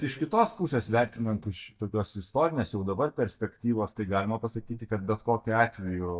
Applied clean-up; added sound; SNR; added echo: neural mask model DeepFilterNet 3.